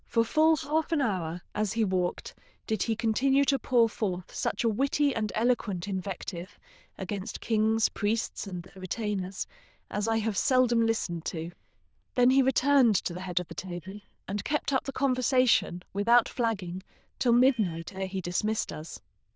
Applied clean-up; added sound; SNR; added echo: neural diffusion model UNIVERSE++.